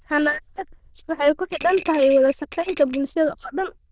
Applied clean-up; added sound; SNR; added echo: neural diffusion model UNIVERSE++.